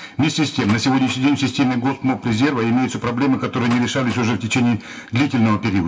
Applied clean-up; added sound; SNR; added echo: none; Door; 20 dB; reverberation time 0.2 s.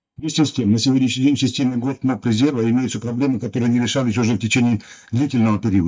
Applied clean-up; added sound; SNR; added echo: neural mask model DeepFilterNet 3.